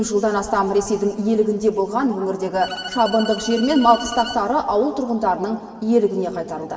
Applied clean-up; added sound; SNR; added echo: none; Bowed string instrument; 13 dB; reverberation time 2.3 s.